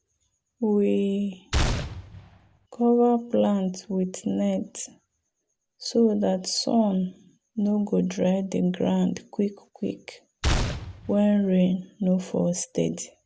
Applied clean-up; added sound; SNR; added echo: none; Gunshot, gunfire; 3 dB; none.